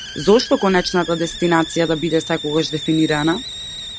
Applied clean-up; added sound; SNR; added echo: none; Hiss; 12 dB; none.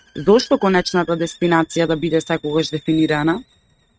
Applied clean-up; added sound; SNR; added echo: neural mask model RNNoise.